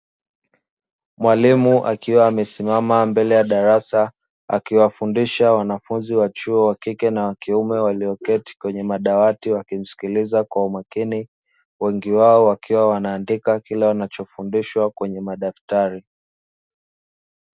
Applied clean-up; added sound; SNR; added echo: none; none; none; none.